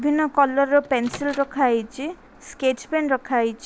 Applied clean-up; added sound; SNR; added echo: none; Microwave oven; 20 dB; none.